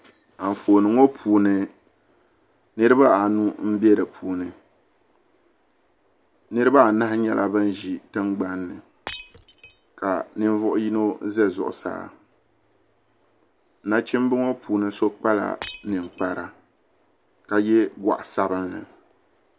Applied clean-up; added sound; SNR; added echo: none; Shatter; 14 dB; none.